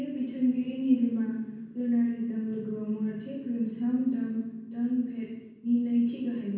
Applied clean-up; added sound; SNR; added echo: none; none; none; reverberation time 1.2 s.